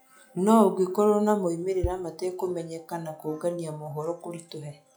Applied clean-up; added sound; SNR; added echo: classical method log-MMSE.